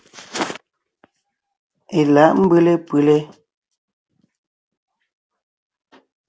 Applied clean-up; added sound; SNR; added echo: none; none; none; none.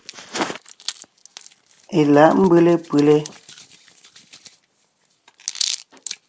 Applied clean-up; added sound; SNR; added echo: none; Hands; 15 dB; none.